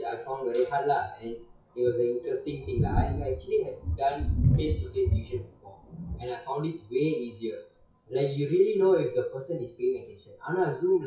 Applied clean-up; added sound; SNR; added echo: classical method WPE with log-MMSE.